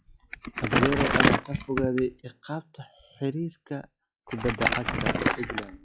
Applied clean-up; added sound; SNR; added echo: classical method log-MMSE.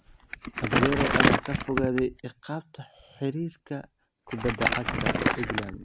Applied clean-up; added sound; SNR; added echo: none; Crumpling, crinkling; -3 dB; none.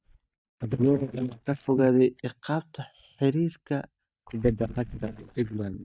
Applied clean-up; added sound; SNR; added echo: neural mask model DeepFilterNet 3.